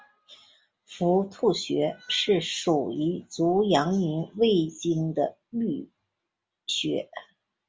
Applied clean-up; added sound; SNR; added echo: none; none; none; none.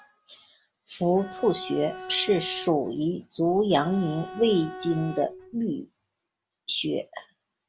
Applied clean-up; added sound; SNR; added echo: none; Bowed string instrument; 13 dB; none.